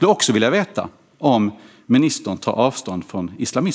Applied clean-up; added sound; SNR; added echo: neural mask model Resemble Enhance denoiser.